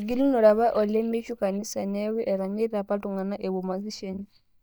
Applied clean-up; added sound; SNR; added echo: neural mask model DeepFilterNet 3.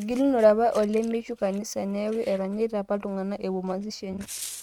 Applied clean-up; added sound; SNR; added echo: neural mask model RNNoise.